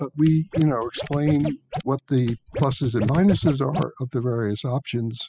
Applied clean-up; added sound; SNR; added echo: classical method spectral subtraction.